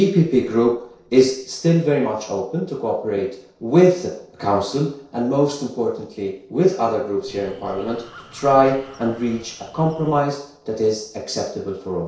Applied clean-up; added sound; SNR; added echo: neural separator model SepFormer DNS4.